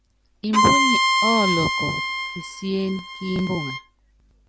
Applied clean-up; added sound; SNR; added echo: none; Bowed string instrument; -3 dB; none.